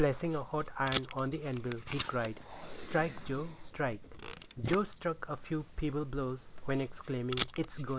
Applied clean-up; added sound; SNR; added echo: neural mask model Resemble Enhance denoiser.